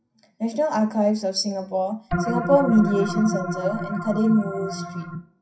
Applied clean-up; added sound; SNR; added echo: classical method WPE with log-MMSE.